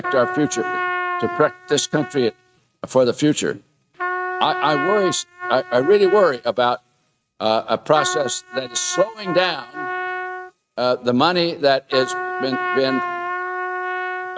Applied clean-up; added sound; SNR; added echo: neural mask model RNNoise.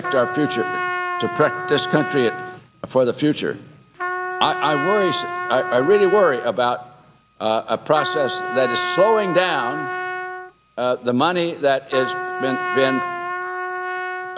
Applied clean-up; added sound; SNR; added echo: none; Trumpet; 6 dB; none.